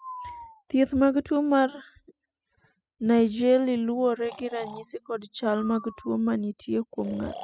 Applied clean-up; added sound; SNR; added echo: classical method spectral subtraction.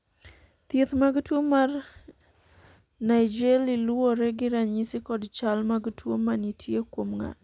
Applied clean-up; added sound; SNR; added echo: none; none; none; none.